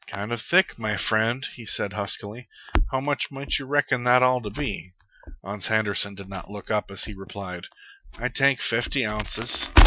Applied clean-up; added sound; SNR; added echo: classical method Wiener filter.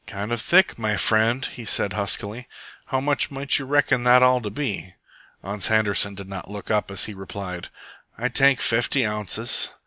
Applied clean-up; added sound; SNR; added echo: none; none; none; none.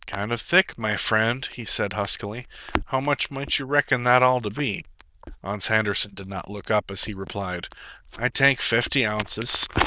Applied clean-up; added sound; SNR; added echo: neural diffusion model UNIVERSE++.